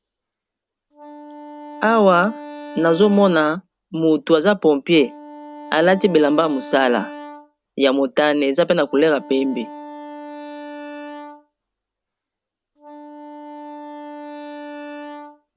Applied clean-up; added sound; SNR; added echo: none; Wind instrument, woodwind instrument; 16 dB; none.